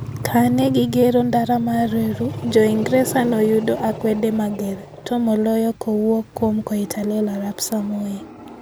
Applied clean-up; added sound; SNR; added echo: none; Growling; 16 dB; none.